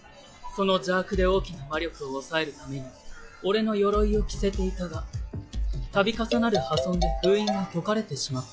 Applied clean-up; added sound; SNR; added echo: classical method log-MMSE.